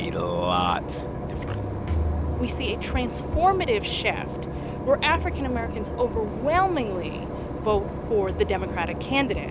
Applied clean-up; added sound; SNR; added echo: none; Engine / Boat, Water vehicle; 5 dB; none.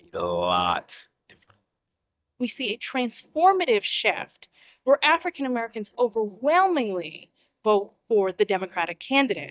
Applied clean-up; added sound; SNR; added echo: neural mask model DeepFilterNet 3.